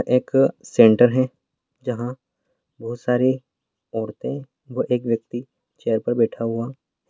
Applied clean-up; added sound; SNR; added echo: none; none; none; none.